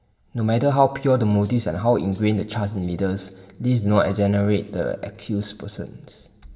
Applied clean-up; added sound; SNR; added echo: none; Rattle (instrument); 16 dB; reverberation time 1.5 s.